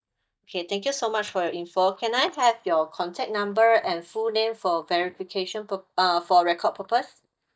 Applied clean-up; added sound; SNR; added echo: neural mask model DeepFilterNet 3.